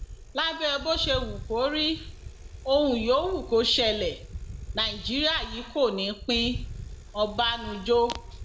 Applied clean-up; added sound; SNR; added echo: none; Bicycle; 12 dB; none.